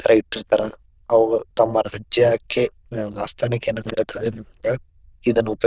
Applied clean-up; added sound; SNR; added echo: neural diffusion model UNIVERSE++.